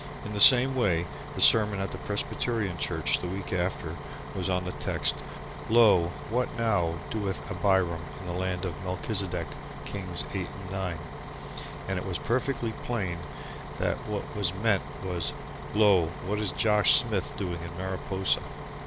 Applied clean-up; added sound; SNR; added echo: none; Bus; 9 dB; none.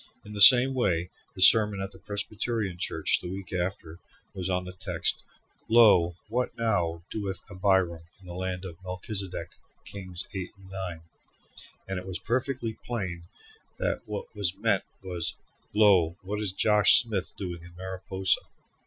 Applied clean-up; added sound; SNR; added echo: classical method Wiener filter.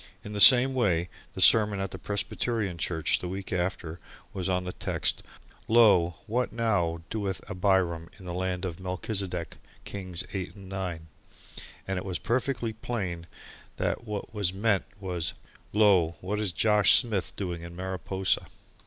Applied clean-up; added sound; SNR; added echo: none; none; none; none.